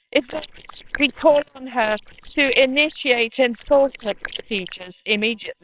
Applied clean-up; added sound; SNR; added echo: neural separator model SepFormer WHAMR!.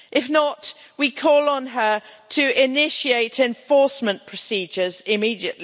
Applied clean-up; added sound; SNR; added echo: none; none; none; none.